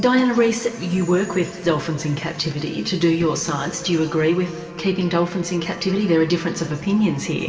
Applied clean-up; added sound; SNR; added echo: none; none; none; reverberation time 2.3 s.